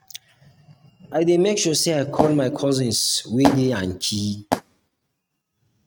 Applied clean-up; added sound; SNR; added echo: neural mask model RNNoise.